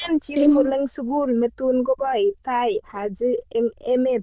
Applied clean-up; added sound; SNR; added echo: neural diffusion model UNIVERSE++.